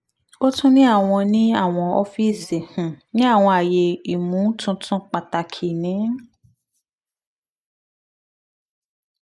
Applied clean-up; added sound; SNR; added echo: neural mask model Resemble Enhance denoiser.